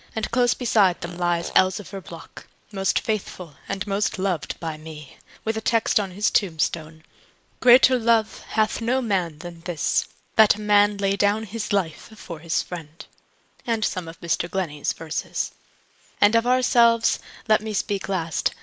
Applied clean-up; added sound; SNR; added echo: neural mask model Resemble Enhance denoiser.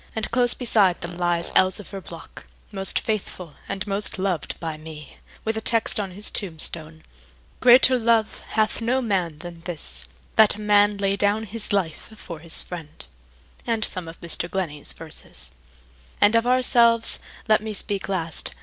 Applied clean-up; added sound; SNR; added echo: none; Fart; 18 dB; none.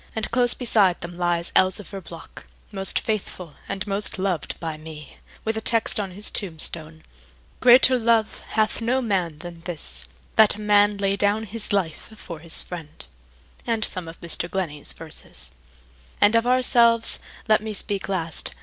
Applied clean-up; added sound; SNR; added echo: none; none; none; none.